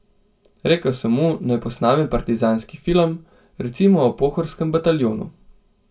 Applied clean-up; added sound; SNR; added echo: none; none; none; reverberation time 0.2 s.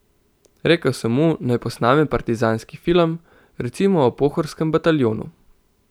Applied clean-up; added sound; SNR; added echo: none; none; none; none.